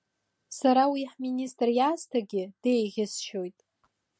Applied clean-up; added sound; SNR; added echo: none; none; none; none.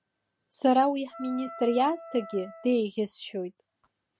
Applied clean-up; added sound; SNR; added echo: none; Wind instrument, woodwind instrument; 16 dB; none.